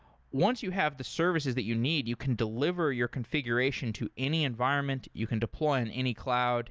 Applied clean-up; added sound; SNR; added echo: none; none; none; none.